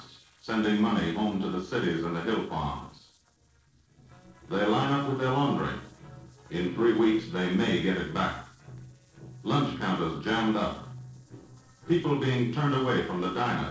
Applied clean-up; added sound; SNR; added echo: neural separator model SepFormer DNS4.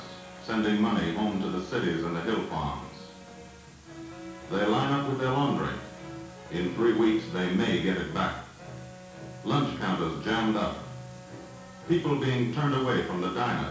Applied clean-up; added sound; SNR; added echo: none; Wind instrument, woodwind instrument; 20 dB; reverberation time 0.6 s.